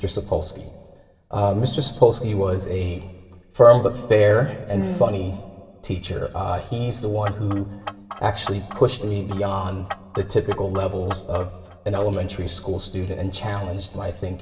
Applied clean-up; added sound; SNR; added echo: none; Clock; 15 dB; reverberation time 1.6 s.